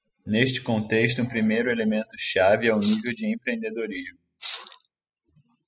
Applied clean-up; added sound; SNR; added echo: classical method spectral subtraction.